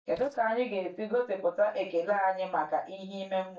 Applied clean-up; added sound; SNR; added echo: neural mask model DeepFilterNet 3.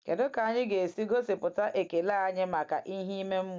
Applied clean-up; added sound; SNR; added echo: none; none; none; none.